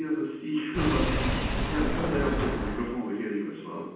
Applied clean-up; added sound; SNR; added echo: none; Engine / Car; -2 dB; reverberation time 1.2 s.